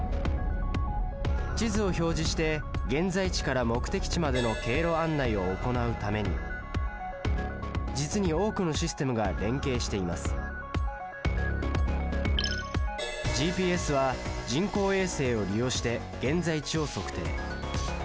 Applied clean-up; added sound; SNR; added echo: none; Crash cymbal; 17 dB; none.